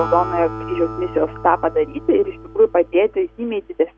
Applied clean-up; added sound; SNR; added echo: none; Acoustic guitar; 13 dB; none.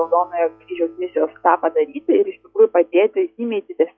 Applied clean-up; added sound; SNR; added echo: classical method log-MMSE.